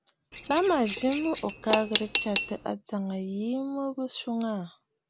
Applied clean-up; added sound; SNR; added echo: none; Cutlery, silverware / Dishes, pots, and pans; -1 dB; none.